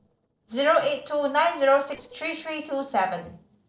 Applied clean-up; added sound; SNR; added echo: neural separator model SepFormer DNS4.